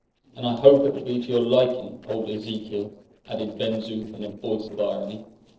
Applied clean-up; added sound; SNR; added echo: neural separator model SepFormer DNS4.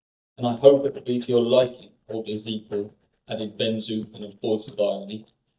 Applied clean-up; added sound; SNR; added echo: neural mask model DeepFilterNet 3.